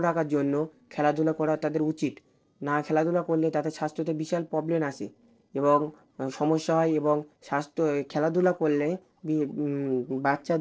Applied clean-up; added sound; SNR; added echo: neural separator model SepFormer DNS4.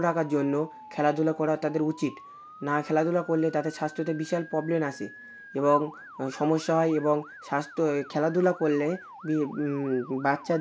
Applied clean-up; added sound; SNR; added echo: none; Motor vehicle (road) / Siren; 19 dB; none.